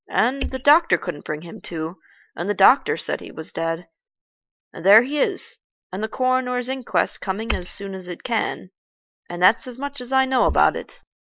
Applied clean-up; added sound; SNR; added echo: neural mask model Resemble Enhance denoiser.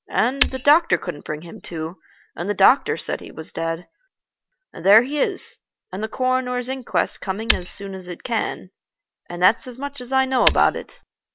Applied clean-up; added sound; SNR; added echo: none; Shatter; 1 dB; none.